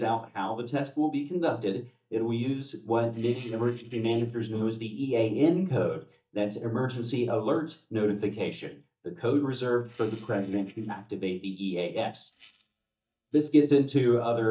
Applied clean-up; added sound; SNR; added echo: neural mask model DeepFilterNet 3.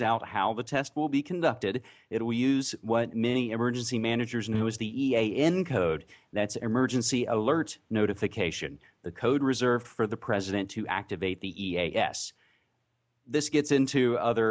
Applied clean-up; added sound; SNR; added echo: none; none; none; none.